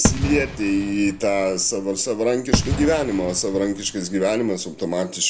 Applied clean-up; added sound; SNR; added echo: none; Fireworks; 6 dB; none.